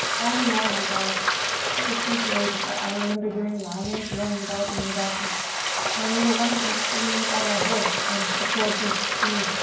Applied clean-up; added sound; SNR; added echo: none; Frying (food); -3 dB; reverberation time 0.9 s.